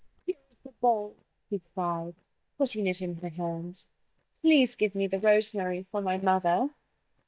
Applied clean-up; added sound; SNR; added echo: neural mask model DeepFilterNet 3.